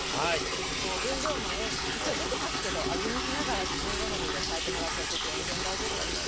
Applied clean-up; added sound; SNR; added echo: none; Liquid; -5 dB; none.